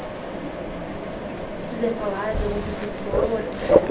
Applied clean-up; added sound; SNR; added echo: none; Mechanisms; -4 dB; none.